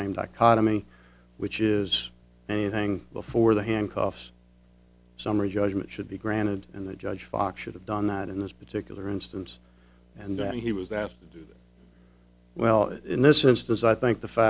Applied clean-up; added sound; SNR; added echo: none; none; none; none.